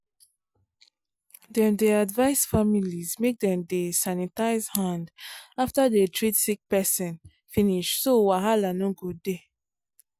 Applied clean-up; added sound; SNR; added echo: none; none; none; none.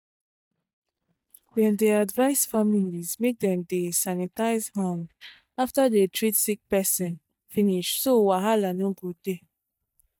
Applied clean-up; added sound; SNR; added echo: neural mask model DeepFilterNet 3.